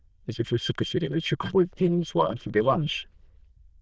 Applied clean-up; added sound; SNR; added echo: neural diffusion model UNIVERSE++.